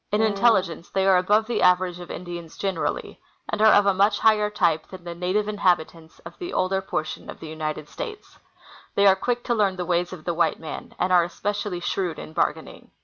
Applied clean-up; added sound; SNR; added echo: none; Wind instrument, woodwind instrument; 10 dB; none.